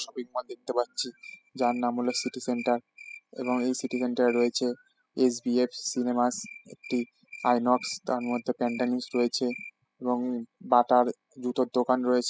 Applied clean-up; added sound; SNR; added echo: classical method spectral subtraction.